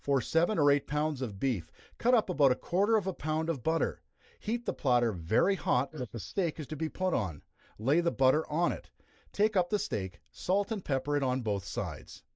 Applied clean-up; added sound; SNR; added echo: neural mask model Resemble Enhance denoiser.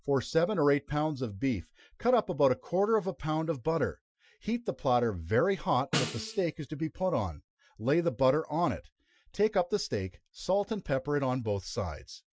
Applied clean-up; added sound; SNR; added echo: classical method Wiener filter.